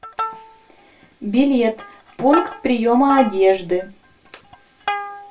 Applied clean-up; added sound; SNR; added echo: none; Plucked string instrument; 10 dB; reverberation time 0.2 s.